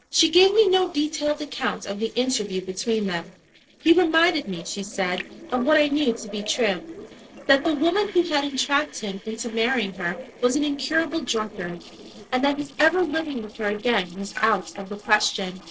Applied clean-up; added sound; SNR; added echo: neural separator model SepFormer DNS4.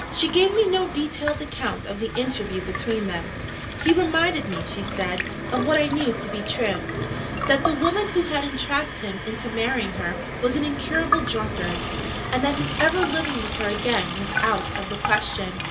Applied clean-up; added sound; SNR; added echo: none; Sink (filling or washing) / Water tap, faucet; 4 dB; reverberation time 0.2 s.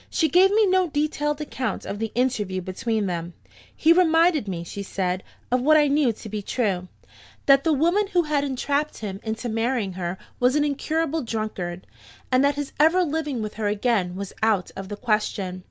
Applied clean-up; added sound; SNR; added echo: none; none; none; none.